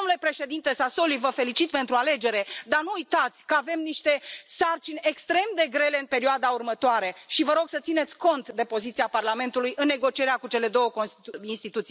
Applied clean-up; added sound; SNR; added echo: none; none; none; none.